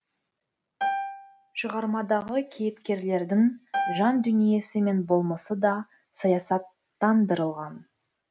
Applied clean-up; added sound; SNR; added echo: none; Piano; 7 dB; none.